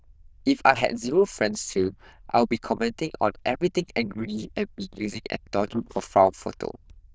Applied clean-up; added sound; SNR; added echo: neural diffusion model UNIVERSE++.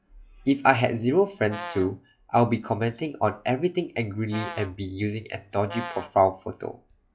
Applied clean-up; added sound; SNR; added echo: classical method log-MMSE.